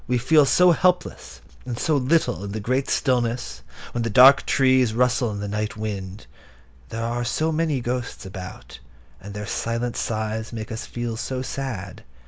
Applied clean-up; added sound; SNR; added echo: none; none; none; none.